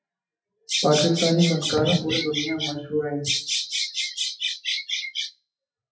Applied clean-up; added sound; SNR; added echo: classical method WPE with log-MMSE.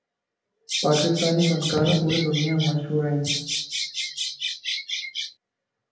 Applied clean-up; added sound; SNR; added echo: none; Bird vocalization, bird call, bird song; 4 dB; reverberation time 0.8 s.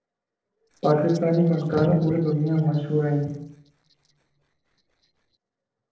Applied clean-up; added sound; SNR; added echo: neural separator model SepFormer DNS4.